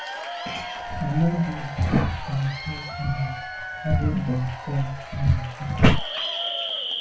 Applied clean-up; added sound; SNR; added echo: none; Applause / Crowd / Cheering; 11 dB; reverberation time 0.2 s.